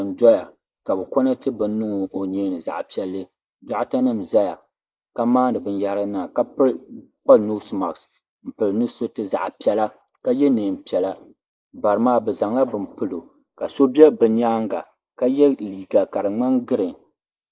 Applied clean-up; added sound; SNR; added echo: neural mask model Resemble Enhance denoiser.